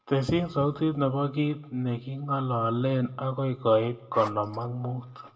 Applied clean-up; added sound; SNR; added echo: none; Zipper (clothing); 12 dB; reverberation time 0.6 s.